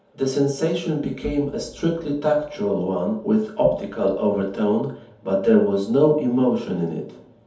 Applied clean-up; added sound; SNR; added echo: none; none; none; reverberation time 0.6 s.